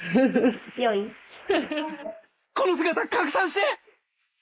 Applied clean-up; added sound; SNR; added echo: neural mask model Resemble Enhance denoiser.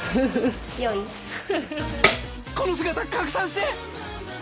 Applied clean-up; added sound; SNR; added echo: none; Tambourine; 1 dB; none.